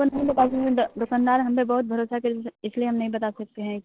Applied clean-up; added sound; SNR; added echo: neural separator model SepFormer DNS4.